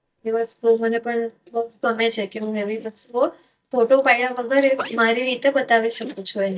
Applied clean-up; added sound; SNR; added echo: neural mask model DeepFilterNet 3.